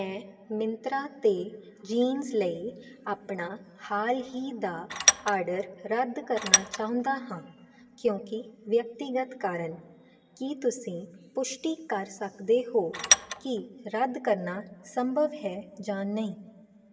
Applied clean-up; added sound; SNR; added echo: none; Tools; -4 dB; reverberation time 2.2 s.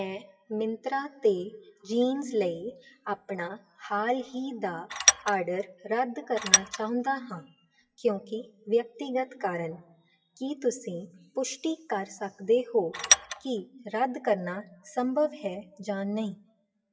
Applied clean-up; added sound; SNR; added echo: classical method WPE with log-MMSE.